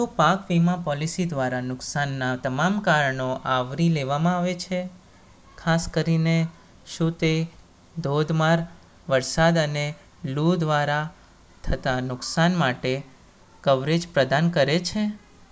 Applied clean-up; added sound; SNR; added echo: none; none; none; none.